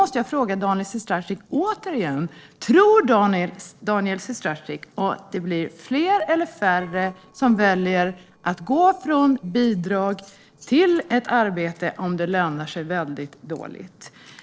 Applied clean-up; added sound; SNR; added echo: neural separator model SepFormer DNS4.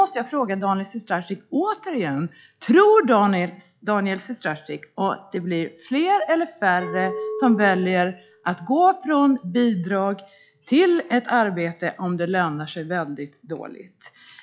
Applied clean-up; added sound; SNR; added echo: classical method log-MMSE.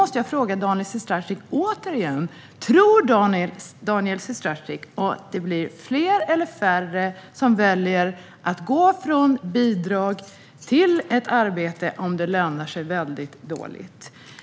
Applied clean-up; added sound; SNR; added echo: none; none; none; none.